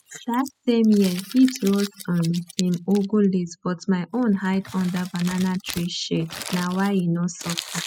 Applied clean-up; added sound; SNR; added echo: classical method spectral subtraction.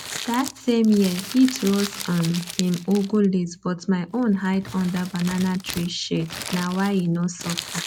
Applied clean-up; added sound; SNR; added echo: none; Crumpling, crinkling; 13 dB; none.